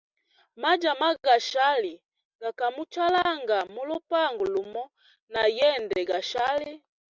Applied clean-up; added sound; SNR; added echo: none; none; none; none.